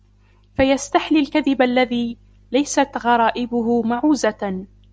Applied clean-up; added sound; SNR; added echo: none; none; none; none.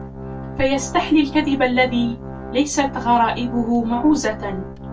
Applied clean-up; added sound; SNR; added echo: none; Organ; 12 dB; reverberation time 0.1 s.